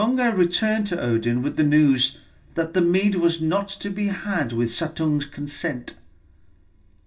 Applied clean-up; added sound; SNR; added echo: none; none; none; reverberation time 0.2 s.